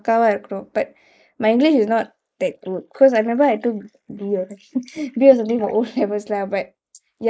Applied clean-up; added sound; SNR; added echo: neural mask model Resemble Enhance denoiser.